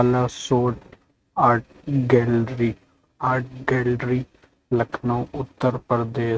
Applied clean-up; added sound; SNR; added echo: neural mask model RNNoise.